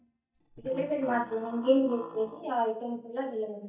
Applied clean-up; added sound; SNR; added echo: neural mask model DeepFilterNet 3.